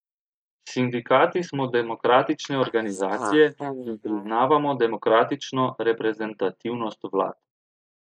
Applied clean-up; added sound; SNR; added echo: neural mask model Resemble Enhance denoiser.